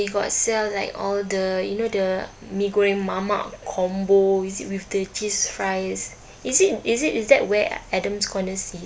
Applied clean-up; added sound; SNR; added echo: none; none; none; none.